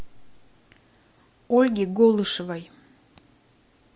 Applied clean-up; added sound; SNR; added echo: none; none; none; none.